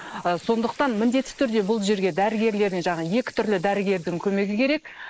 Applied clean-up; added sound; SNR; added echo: neural mask model Resemble Enhance denoiser.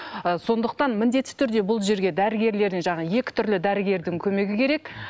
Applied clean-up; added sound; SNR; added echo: none; none; none; none.